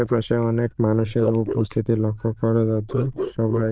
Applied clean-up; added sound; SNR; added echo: neural diffusion model UNIVERSE++.